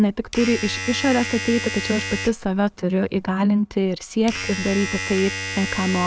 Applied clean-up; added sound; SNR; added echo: none; Domestic sounds, home sounds; 8 dB; none.